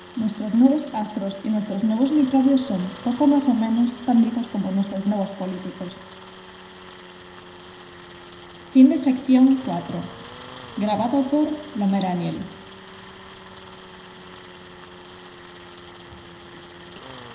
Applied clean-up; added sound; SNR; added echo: none; Tools; 16 dB; reverberation time 0.9 s.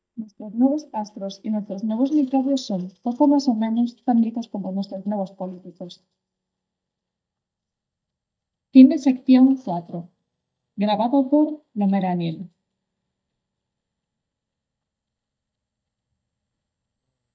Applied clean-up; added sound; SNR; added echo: neural mask model DeepFilterNet 3.